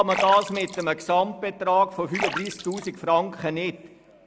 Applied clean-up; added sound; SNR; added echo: none; Splash, splatter; 11 dB; none.